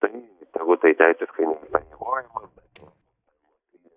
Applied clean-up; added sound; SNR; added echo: neural mask model DeepFilterNet 3.